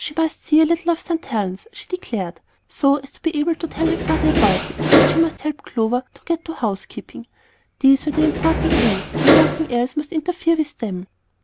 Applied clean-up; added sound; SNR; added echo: none; Door; -2 dB; none.